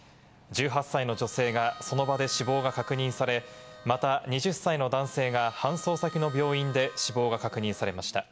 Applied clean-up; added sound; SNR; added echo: none; Harmonica; 17 dB; none.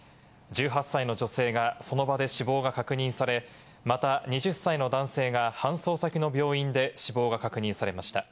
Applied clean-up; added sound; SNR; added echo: none; none; none; none.